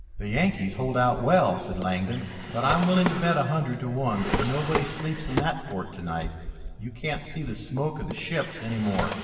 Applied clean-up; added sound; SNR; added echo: none; Drawer open or close; 7 dB; reverberation time 2.5 s.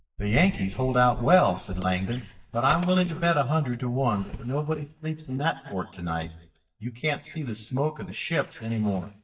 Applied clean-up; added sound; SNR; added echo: neural mask model DeepFilterNet 3.